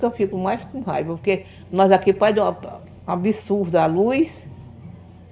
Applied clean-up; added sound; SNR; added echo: none; none; none; reverberation time 0.5 s.